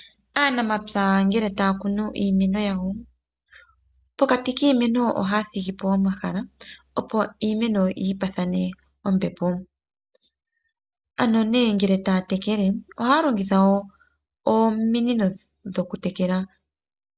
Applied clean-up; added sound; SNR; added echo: none; none; none; none.